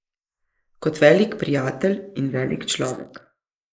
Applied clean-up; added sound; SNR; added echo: neural mask model Resemble Enhance denoiser.